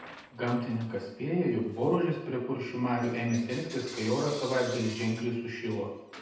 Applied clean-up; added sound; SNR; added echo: none; Coin (dropping) / Bell; 17 dB; reverberation time 0.9 s.